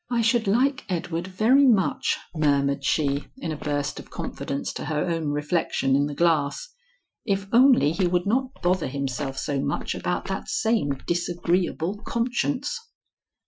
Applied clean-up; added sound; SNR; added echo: classical method Wiener filter.